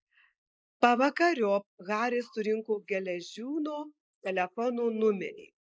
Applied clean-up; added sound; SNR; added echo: neural mask model Resemble Enhance denoiser.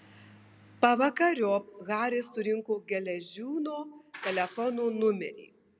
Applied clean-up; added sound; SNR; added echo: none; none; none; none.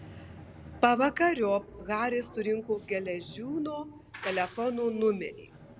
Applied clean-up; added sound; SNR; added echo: none; Bowed string instrument + Bus / Engine; 19 dB; none.